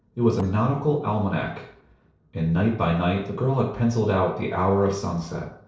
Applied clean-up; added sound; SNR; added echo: neural separator model SepFormer DNS4.